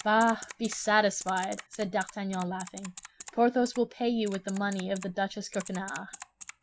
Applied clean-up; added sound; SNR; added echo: none; Typing; 17 dB; none.